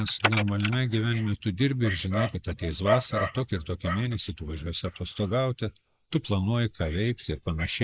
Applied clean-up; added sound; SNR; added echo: neural mask model Resemble Enhance denoiser.